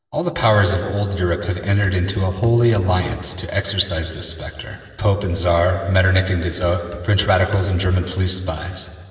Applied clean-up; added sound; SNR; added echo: neural separator model SepFormer DNS4.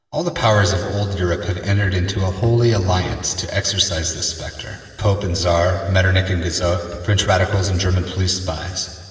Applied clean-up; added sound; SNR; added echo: none; Musical instrument; 18 dB; reverberation time 2.9 s.